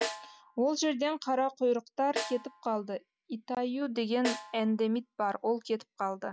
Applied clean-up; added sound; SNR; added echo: none; Snare drum; 12 dB; none.